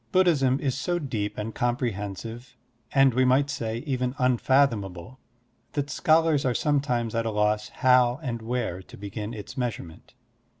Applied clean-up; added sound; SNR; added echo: none; none; none; none.